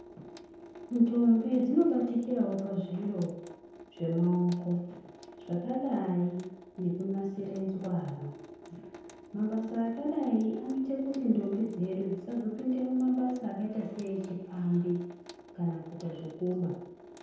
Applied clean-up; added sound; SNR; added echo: none; Drip / Sink (filling or washing) / Water tap, faucet; 18 dB; reverberation time 0.9 s.